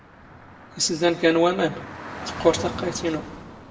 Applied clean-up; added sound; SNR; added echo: none; Traffic noise, roadway noise / Car; 12 dB; reverberation time 0.7 s.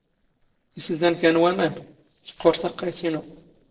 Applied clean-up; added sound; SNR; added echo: neural separator model SepFormer DNS4.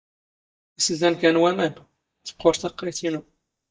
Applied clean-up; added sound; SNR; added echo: neural mask model DeepFilterNet 3.